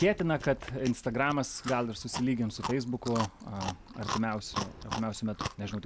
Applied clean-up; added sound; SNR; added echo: none; Chewing, mastication; 9 dB; none.